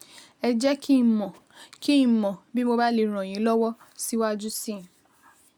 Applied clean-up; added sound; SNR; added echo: none; none; none; none.